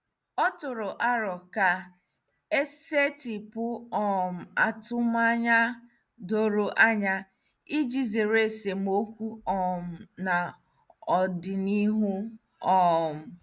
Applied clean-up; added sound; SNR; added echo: none; none; none; none.